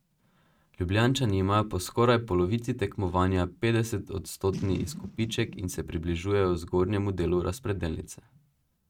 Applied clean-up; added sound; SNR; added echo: neural mask model RNNoise.